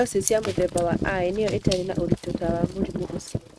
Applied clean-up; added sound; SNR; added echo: neural mask model RNNoise.